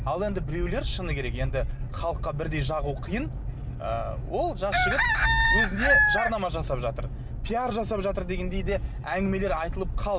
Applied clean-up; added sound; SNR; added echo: none; Chicken, rooster; -2 dB; none.